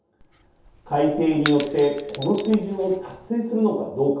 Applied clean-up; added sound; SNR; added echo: none; Shatter / Crushing; 12 dB; reverberation time 0.7 s.